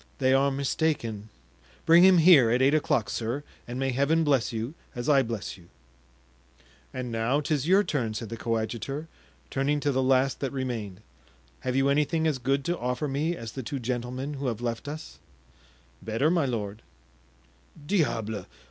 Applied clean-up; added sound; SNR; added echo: none; none; none; none.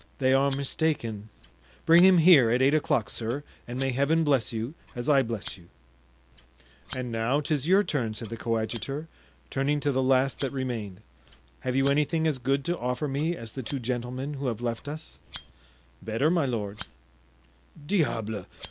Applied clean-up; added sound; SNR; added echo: none; Scissors; 16 dB; none.